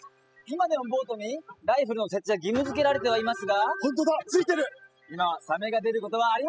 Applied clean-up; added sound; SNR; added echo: classical method spectral subtraction.